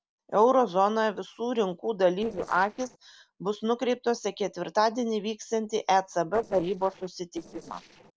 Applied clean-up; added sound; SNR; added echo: neural separator model SepFormer DNS4.